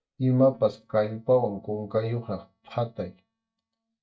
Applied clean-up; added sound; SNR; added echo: neural mask model DeepFilterNet 3.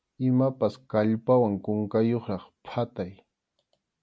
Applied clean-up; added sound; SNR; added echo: none; none; none; none.